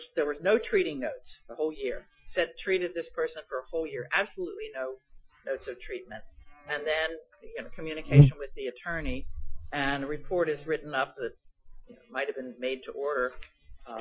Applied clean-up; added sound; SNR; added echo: classical method Wiener filter.